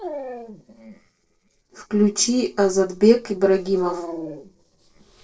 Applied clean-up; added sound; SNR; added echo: neural separator model SepFormer DNS4.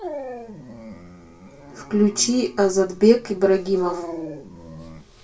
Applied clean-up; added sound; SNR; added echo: none; Dog; 13 dB; reverberation time 0.2 s.